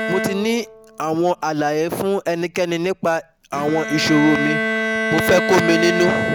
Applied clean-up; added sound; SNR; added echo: none; Bowed string instrument; 4 dB; none.